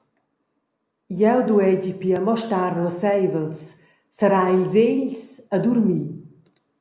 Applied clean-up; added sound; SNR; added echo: none; none; none; none.